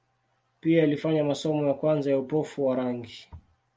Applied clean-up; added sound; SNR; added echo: none; none; none; none.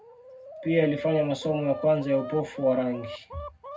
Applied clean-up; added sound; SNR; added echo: none; Chicken, rooster; 12 dB; reverberation time 0.3 s.